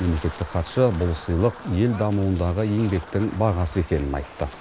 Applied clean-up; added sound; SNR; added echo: none; Wind; 18 dB; none.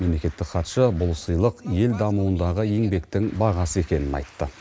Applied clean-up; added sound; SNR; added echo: none; none; none; none.